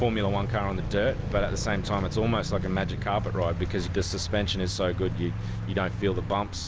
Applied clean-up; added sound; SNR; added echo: none; none; none; none.